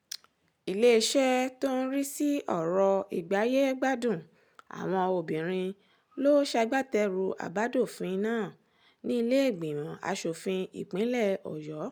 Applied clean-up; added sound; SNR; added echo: none; none; none; none.